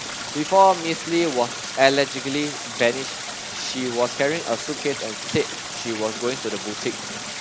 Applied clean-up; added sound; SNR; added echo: none; Stream; 8 dB; none.